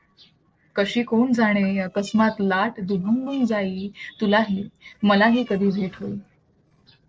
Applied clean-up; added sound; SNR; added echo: neural separator model SepFormer DNS4.